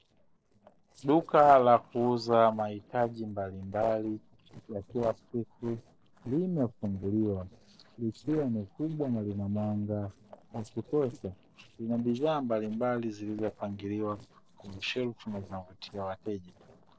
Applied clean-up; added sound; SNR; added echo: neural separator model SepFormer DNS4.